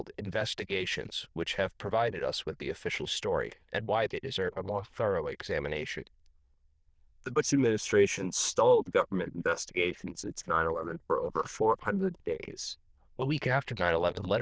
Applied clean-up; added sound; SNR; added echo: neural diffusion model UNIVERSE++.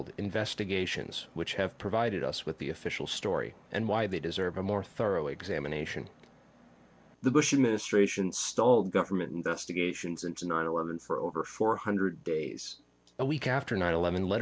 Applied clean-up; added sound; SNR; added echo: none; none; none; none.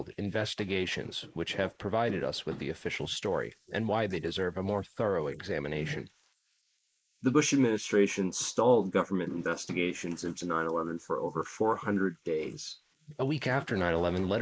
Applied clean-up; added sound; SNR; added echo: neural mask model Resemble Enhance denoiser.